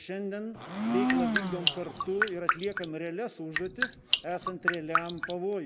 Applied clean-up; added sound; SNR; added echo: none; Domestic sounds, home sounds + Drip; -4 dB; none.